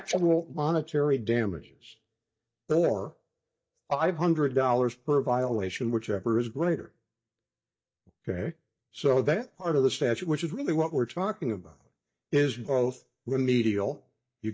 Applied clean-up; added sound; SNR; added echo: neural mask model DeepFilterNet 3.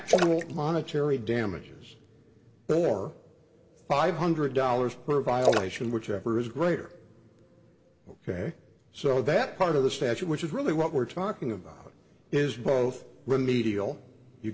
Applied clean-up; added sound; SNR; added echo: none; Splash, splatter; 4 dB; reverberation time 1.4 s.